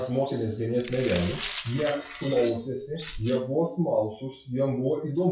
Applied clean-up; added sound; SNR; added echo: classical method WPE with log-MMSE.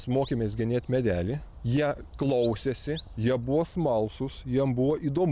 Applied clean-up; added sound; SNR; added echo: none; none; none; none.